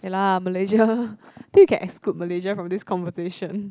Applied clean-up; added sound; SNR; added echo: none; none; none; none.